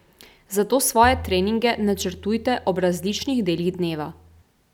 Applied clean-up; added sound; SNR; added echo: none; Bowed string instrument; 15 dB; none.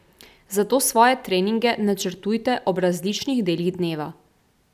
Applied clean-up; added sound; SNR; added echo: none; none; none; none.